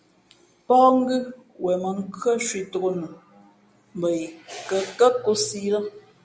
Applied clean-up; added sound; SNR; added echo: none; none; none; none.